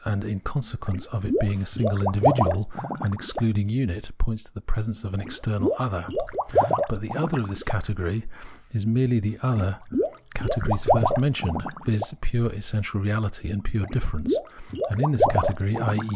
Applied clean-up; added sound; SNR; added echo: none; Water / Liquid; 3 dB; none.